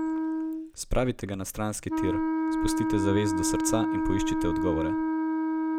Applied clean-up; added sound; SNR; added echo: none; Wind instrument, woodwind instrument; -3 dB; none.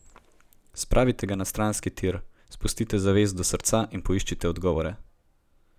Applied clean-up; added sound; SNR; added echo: none; none; none; none.